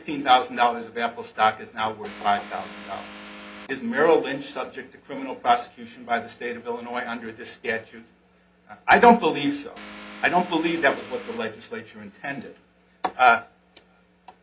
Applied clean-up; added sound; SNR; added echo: none; Vehicle; 16 dB; reverberation time 0.3 s.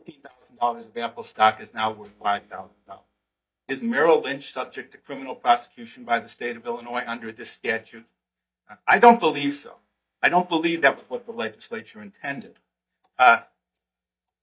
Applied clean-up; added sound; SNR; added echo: neural mask model DeepFilterNet 3.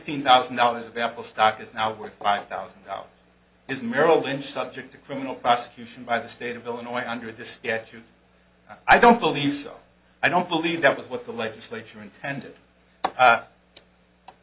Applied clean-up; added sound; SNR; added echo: none; none; none; none.